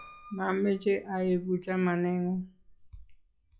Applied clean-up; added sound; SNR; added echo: classical method log-MMSE.